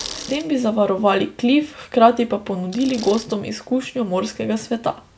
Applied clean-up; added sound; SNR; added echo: none; Bicycle; 20 dB; none.